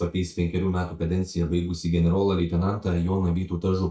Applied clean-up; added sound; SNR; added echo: neural mask model DeepFilterNet 3.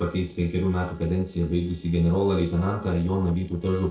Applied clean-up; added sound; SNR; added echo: neural separator model SepFormer DNS4.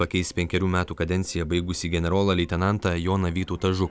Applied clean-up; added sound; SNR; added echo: none; none; none; none.